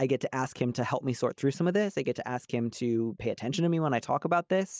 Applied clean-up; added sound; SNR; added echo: neural mask model Resemble Enhance denoiser.